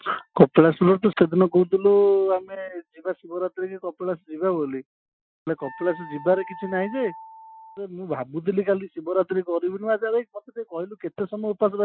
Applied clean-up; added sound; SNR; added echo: classical method Wiener filter.